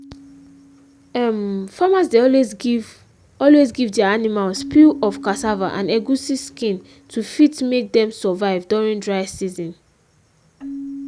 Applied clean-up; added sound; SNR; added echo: none; Keyboard (musical); 19 dB; none.